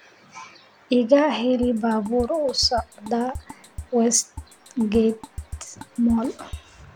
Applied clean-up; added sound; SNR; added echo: none; Drum kit; 15 dB; none.